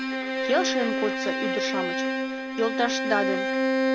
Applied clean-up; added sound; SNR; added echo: none; Bowed string instrument; -3 dB; none.